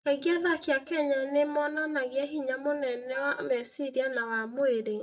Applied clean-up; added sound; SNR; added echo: neural mask model DeepFilterNet 3.